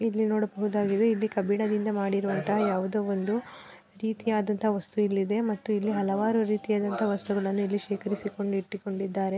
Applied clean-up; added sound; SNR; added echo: none; none; none; none.